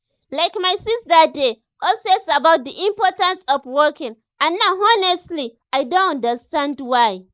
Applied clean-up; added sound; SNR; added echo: neural mask model Resemble Enhance denoiser.